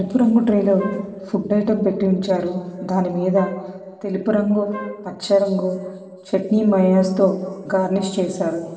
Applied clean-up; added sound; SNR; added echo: none; Wind instrument, woodwind instrument; 17 dB; reverberation time 2.1 s.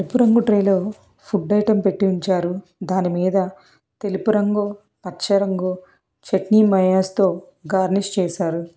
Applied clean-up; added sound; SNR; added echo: none; none; none; none.